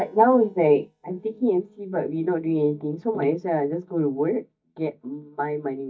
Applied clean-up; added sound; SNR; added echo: neural mask model DeepFilterNet 3.